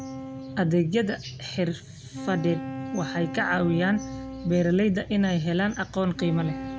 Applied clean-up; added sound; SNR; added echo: none; Wind instrument, woodwind instrument; 12 dB; none.